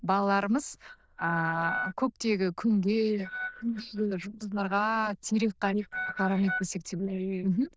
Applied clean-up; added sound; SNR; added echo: neural diffusion model UNIVERSE++.